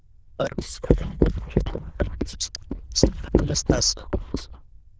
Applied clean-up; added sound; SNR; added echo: neural diffusion model UNIVERSE++.